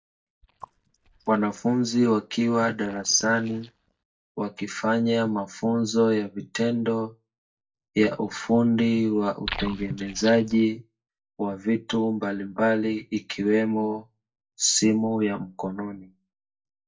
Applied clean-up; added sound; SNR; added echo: neural mask model DeepFilterNet 3.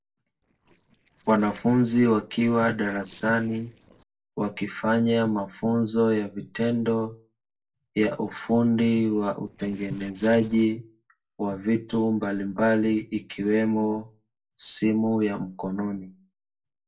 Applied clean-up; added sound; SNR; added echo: neural separator model SepFormer DNS4.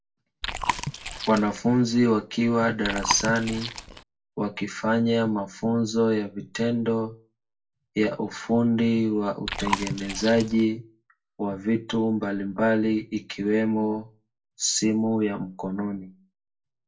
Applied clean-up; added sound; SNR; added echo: none; Chewing, mastication; 6 dB; reverberation time 0.2 s.